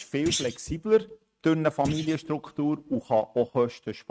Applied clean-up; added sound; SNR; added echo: neural mask model RNNoise.